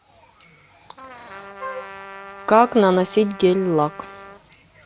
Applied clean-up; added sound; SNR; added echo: none; Trumpet + Wind instrument, woodwind instrument; 16 dB; none.